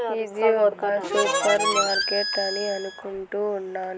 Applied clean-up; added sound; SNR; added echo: none; Harmonica; 1 dB; none.